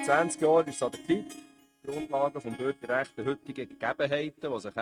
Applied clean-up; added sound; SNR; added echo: neural mask model RNNoise.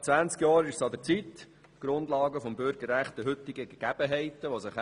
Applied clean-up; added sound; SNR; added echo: none; none; none; none.